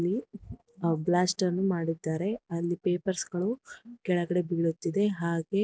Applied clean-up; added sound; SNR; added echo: none; none; none; none.